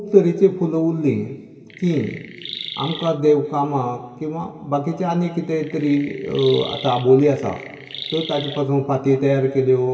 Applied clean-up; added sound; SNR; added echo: none; Chirp, tweet; 14 dB; reverberation time 2.0 s.